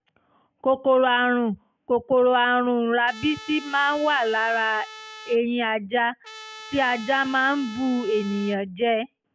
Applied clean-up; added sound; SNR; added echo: none; Trumpet; 17 dB; none.